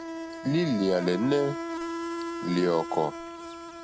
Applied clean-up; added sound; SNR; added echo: none; Insect; 7 dB; none.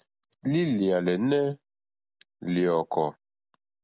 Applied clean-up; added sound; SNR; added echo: none; none; none; none.